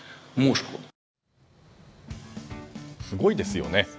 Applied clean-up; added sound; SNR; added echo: none; none; none; none.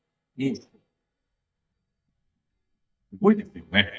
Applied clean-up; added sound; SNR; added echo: neural mask model DeepFilterNet 3.